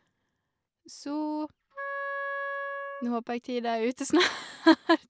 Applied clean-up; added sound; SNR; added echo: none; Wind instrument, woodwind instrument; 7 dB; none.